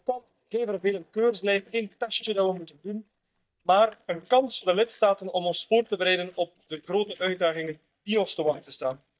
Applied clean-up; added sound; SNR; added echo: neural mask model DeepFilterNet 3.